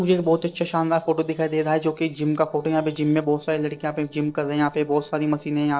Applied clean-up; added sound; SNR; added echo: neural separator model SepFormer DNS4.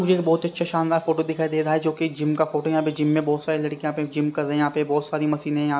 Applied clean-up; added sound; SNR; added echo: none; none; none; none.